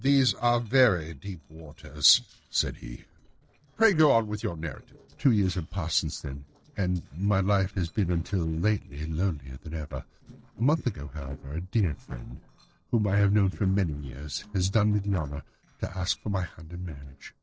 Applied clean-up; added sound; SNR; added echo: neural separator model SepFormer DNS4.